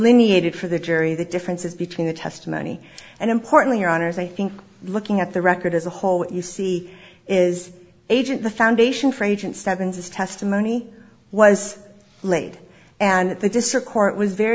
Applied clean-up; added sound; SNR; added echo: none; none; none; none.